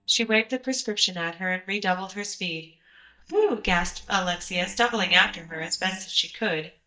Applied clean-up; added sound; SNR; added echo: neural mask model DeepFilterNet 3.